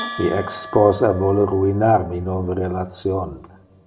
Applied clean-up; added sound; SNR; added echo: none; Bell; 17 dB; reverberation time 0.8 s.